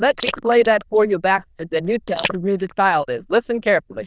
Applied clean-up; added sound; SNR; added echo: neural diffusion model UNIVERSE++.